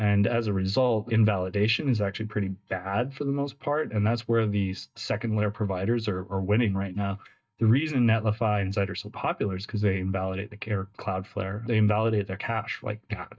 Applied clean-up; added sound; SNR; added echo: neural mask model DeepFilterNet 3.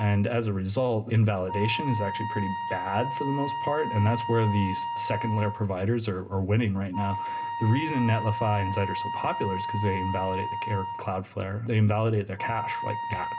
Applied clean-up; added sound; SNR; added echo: none; Wind instrument, woodwind instrument; 6 dB; reverberation time 0.2 s.